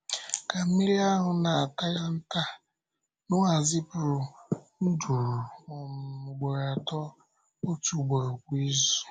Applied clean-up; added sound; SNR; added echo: none; none; none; none.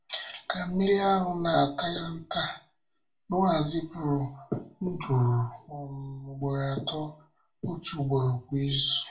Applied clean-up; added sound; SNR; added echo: none; none; none; reverberation time 0.3 s.